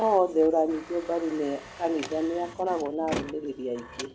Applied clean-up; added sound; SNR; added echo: none; Printer; 14 dB; none.